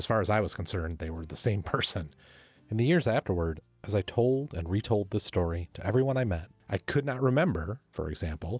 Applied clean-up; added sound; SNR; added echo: none; none; none; none.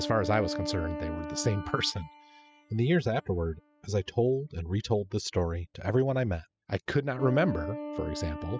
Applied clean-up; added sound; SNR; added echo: classical method spectral subtraction.